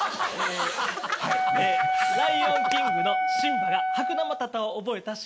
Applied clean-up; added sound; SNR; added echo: none; Wind instrument, woodwind instrument; -2 dB; none.